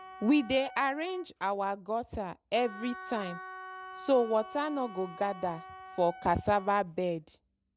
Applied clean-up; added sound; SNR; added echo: none; Wind instrument, woodwind instrument; 16 dB; none.